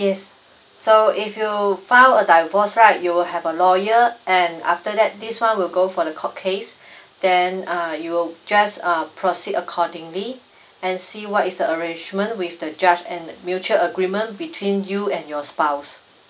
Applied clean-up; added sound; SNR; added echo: none; none; none; none.